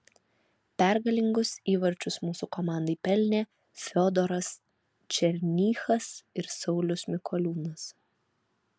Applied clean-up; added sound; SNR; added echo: none; none; none; none.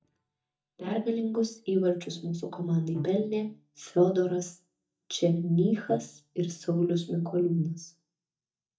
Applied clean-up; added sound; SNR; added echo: neural mask model DeepFilterNet 3.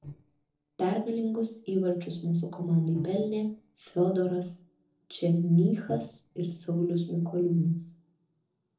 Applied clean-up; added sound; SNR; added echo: neural separator model SepFormer DNS4.